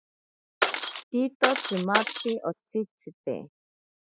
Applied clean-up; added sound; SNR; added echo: classical method spectral subtraction.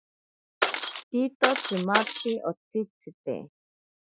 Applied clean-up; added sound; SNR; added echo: classical method Wiener filter.